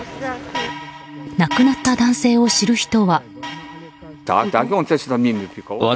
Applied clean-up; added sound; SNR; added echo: none; Shatter; 19 dB; none.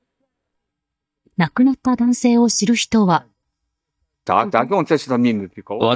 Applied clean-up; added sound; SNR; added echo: neural mask model DeepFilterNet 3.